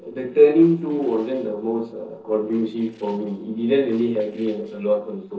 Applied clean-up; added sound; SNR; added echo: neural separator model SepFormer DNS4.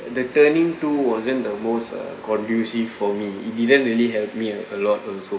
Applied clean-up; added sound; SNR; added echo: none; none; none; none.